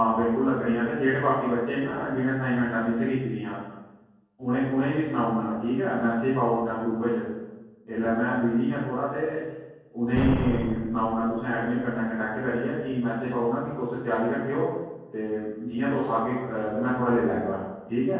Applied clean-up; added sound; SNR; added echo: none; Explosion; 5 dB; reverberation time 1.3 s.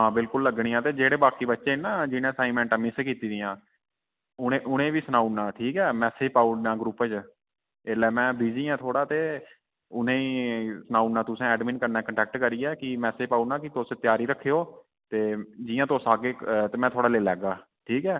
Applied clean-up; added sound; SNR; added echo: none; none; none; none.